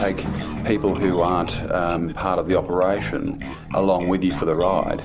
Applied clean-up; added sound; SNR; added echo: none; Boat, Water vehicle + Bass guitar; 10 dB; none.